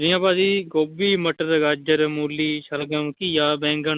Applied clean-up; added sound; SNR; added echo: none; none; none; none.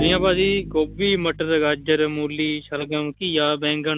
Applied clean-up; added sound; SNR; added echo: none; Bowed string instrument; 13 dB; none.